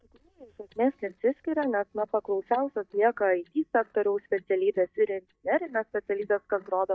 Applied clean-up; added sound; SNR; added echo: neural mask model DeepFilterNet 3.